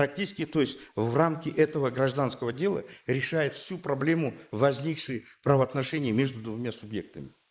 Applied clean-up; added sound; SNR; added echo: neural mask model Resemble Enhance denoiser.